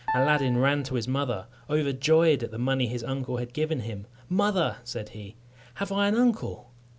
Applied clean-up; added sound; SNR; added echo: none; Piano; 8 dB; none.